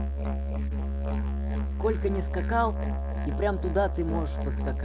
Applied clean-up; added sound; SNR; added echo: none; Musical instrument; -3 dB; none.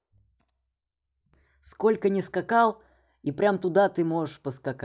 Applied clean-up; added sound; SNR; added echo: none; none; none; none.